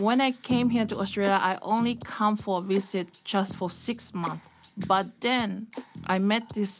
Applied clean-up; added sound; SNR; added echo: none; none; none; none.